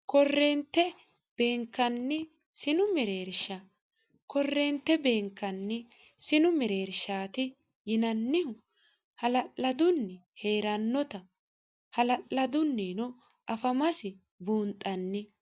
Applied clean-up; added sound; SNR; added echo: none; none; none; none.